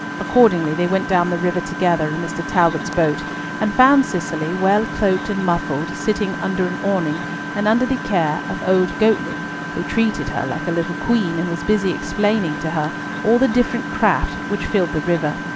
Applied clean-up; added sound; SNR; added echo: none; Engine; 7 dB; none.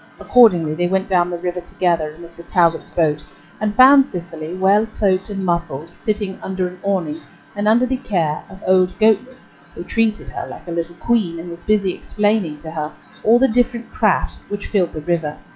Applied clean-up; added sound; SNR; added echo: classical method log-MMSE.